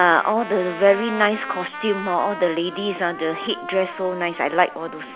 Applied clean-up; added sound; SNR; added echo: none; Trumpet; 12 dB; none.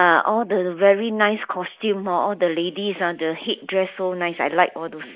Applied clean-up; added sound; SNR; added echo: neural mask model Resemble Enhance denoiser.